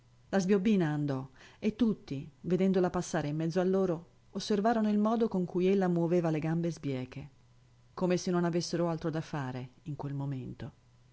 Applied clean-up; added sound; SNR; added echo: none; none; none; none.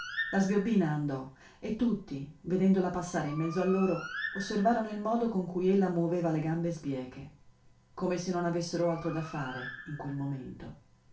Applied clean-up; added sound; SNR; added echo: none; Bird; 15 dB; reverberation time 0.3 s.